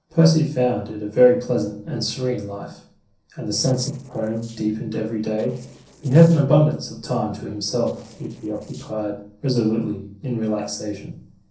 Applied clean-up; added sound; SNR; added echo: neural separator model SepFormer DNS4.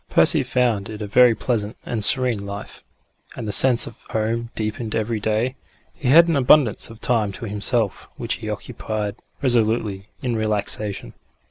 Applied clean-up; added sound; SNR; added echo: none; none; none; none.